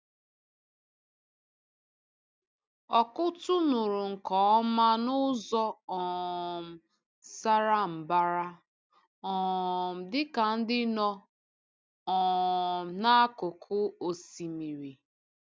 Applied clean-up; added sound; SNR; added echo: none; none; none; none.